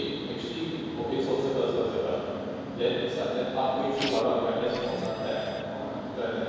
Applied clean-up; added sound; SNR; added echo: none; Printer; 11 dB; reverberation time 2.2 s.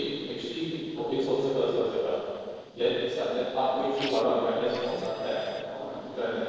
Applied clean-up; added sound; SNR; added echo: neural separator model SepFormer DNS4.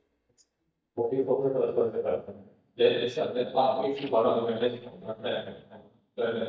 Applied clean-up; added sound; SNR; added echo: neural mask model DeepFilterNet 3.